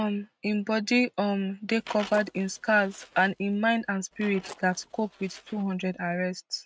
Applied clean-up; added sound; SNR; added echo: neural mask model RNNoise.